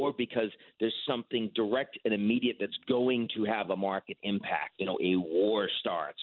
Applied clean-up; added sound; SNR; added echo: none; none; none; none.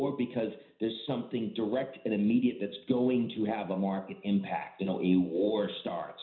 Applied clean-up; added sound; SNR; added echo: none; none; none; reverberation time 0.5 s.